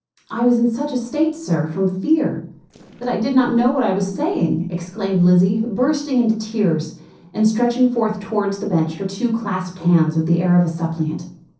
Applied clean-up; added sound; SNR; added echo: neural separator model SepFormer DNS4.